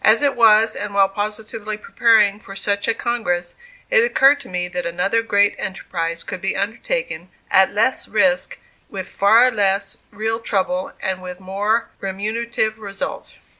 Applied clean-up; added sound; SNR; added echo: none; none; none; none.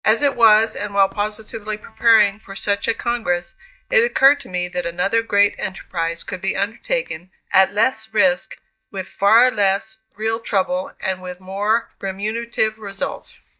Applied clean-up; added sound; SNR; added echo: neural mask model DeepFilterNet 3.